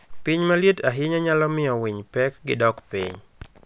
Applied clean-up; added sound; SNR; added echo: none; none; none; none.